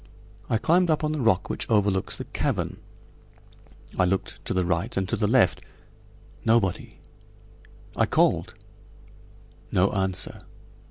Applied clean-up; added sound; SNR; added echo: none; none; none; none.